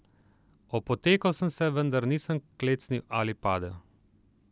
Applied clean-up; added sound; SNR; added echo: none; none; none; none.